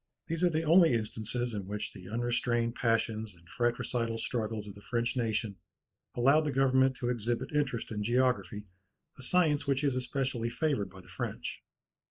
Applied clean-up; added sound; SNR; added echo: neural mask model Resemble Enhance denoiser.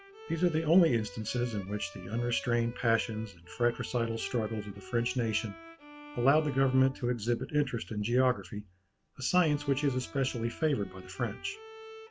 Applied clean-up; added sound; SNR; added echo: none; Bowed string instrument; 19 dB; none.